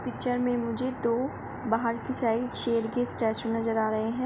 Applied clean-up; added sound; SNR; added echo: none; none; none; none.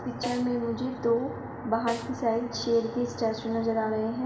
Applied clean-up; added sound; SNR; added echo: none; Snare drum; 14 dB; reverberation time 1.9 s.